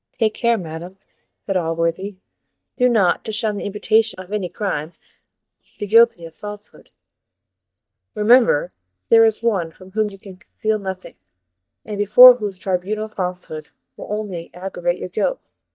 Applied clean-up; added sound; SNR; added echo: neural mask model DeepFilterNet 3.